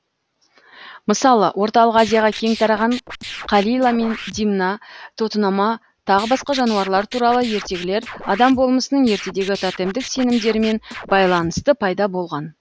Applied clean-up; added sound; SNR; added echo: none; Scratching (performance technique); 14 dB; none.